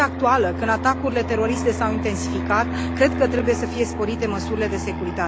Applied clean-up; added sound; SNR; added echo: none; Fixed-wing aircraft, airplane; 4 dB; none.